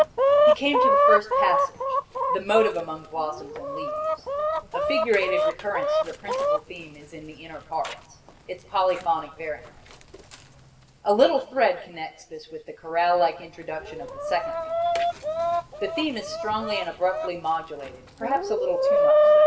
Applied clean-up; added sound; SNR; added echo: none; Chicken, rooster; -3 dB; reverberation time 0.8 s.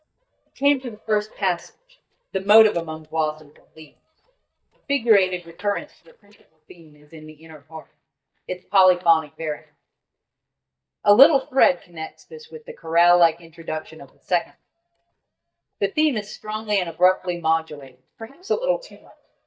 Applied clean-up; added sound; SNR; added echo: neural mask model DeepFilterNet 3.